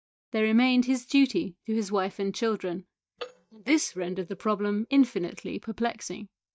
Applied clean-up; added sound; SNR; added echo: neural mask model DeepFilterNet 3.